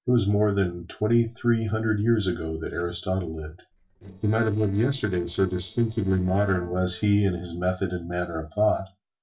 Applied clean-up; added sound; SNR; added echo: neural separator model SepFormer DNS4.